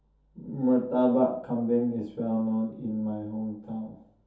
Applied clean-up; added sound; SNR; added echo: none; none; none; reverberation time 0.5 s.